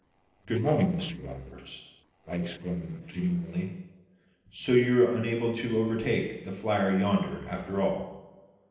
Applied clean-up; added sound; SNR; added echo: neural separator model SepFormer DNS4.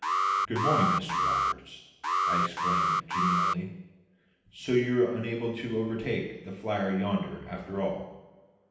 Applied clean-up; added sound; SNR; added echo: none; Alarm; -4 dB; reverberation time 0.9 s.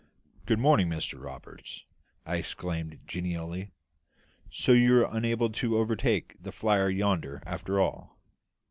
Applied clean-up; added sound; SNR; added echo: none; none; none; none.